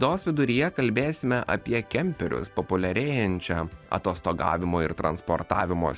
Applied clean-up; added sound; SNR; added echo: none; none; none; none.